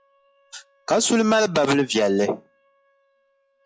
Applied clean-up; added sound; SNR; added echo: classical method log-MMSE.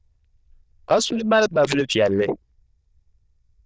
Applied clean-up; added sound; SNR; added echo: neural diffusion model UNIVERSE++.